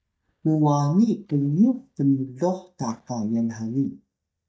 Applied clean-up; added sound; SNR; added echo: neural mask model DeepFilterNet 3.